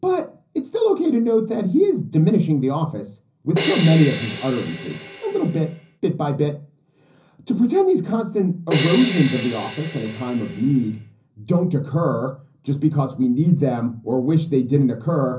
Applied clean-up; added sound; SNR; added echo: none; Crash cymbal; 7 dB; reverberation time 0.5 s.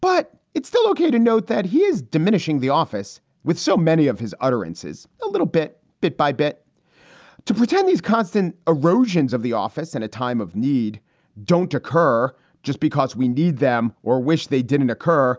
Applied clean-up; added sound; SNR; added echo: none; none; none; none.